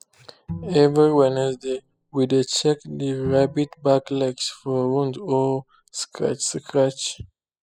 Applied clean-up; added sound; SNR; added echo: classical method spectral subtraction.